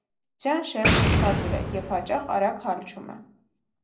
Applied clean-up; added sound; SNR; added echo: none; Boom; -2 dB; reverberation time 0.5 s.